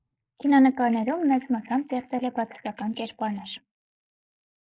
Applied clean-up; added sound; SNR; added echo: neural mask model Resemble Enhance denoiser.